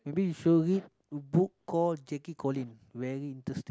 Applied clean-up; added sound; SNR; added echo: none; none; none; none.